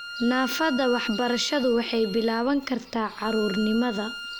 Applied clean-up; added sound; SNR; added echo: none; Bowed string instrument; 11 dB; none.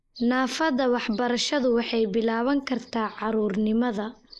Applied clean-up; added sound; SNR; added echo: neural mask model Resemble Enhance denoiser.